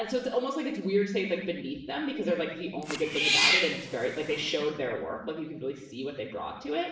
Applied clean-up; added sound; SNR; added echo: none; Cat; -1 dB; reverberation time 0.7 s.